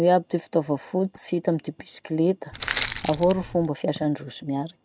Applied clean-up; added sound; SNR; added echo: none; Crushing; 7 dB; none.